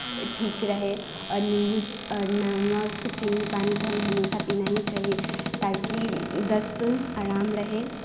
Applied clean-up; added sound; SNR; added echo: none; Cupboard open or close; 6 dB; none.